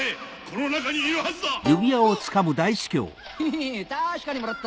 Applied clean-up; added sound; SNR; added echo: none; Clock + Bird vocalization, bird call, bird song; 19 dB; none.